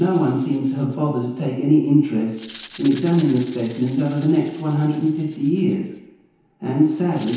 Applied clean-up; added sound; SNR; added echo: none; Rattle (instrument); 15 dB; reverberation time 1.0 s.